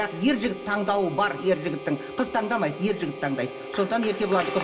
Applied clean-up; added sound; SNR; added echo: none; Harmonica; 10 dB; reverberation time 0.9 s.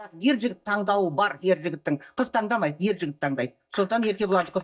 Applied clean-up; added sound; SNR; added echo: neural mask model DeepFilterNet 3.